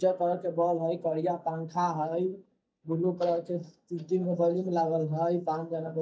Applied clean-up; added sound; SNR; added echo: neural mask model DeepFilterNet 3.